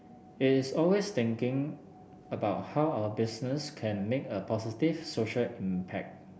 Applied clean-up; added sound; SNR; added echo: none; none; none; none.